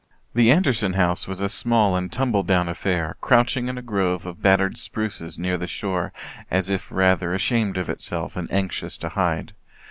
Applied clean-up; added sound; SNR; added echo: none; none; none; none.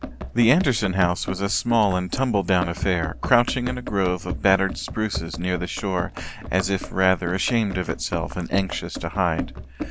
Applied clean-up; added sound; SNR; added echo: none; Run; 10 dB; none.